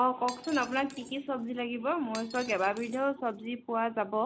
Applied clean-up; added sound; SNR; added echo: none; Shatter; 19 dB; none.